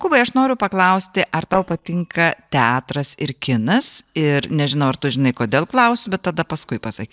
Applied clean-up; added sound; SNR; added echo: neural separator model SepFormer DNS4.